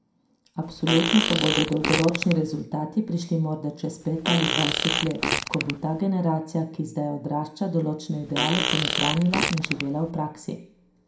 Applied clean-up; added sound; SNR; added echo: none; Fart; 1 dB; reverberation time 0.5 s.